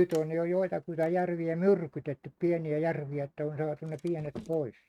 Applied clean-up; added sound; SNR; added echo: neural mask model RNNoise.